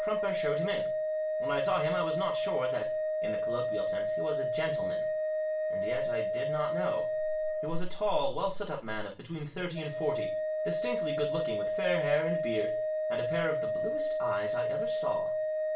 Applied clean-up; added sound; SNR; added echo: none; Organ; -4 dB; reverberation time 0.3 s.